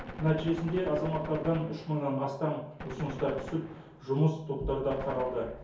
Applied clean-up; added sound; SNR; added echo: none; Gunshot, gunfire; 13 dB; reverberation time 0.6 s.